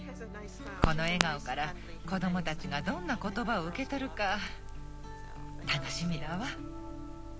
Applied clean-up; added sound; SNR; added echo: none; Crackle; 3 dB; none.